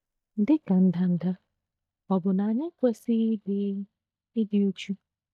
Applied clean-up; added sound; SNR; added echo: neural mask model DeepFilterNet 3.